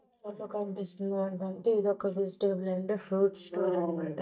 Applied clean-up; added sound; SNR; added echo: neural mask model DeepFilterNet 3.